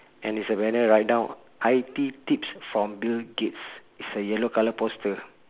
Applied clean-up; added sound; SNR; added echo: none; none; none; none.